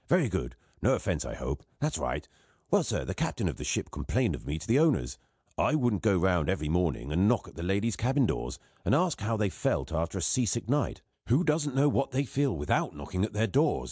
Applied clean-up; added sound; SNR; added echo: none; none; none; none.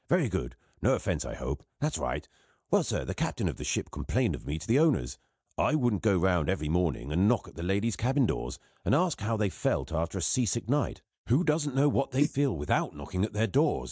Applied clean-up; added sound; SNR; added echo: neural mask model DeepFilterNet 3.